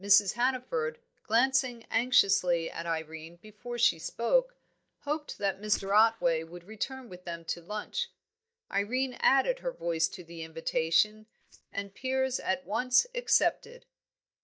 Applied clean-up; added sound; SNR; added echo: neural mask model DeepFilterNet 3.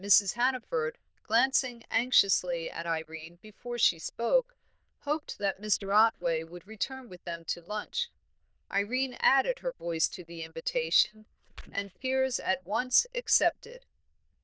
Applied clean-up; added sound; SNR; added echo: neural diffusion model UNIVERSE++.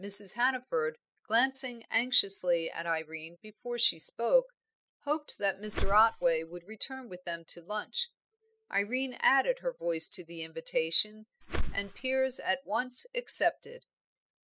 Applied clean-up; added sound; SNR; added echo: classical method spectral subtraction.